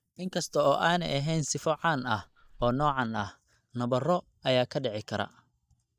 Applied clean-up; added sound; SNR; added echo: neural mask model DeepFilterNet 3.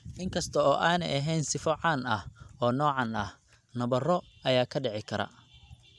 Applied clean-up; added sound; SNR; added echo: none; none; none; none.